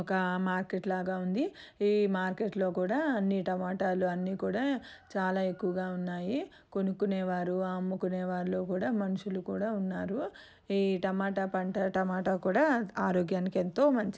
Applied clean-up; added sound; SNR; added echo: none; none; none; none.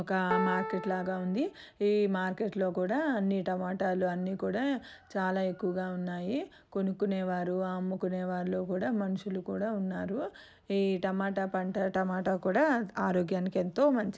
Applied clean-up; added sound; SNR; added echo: none; Piano; 7 dB; none.